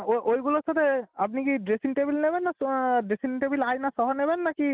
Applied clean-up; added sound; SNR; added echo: none; none; none; none.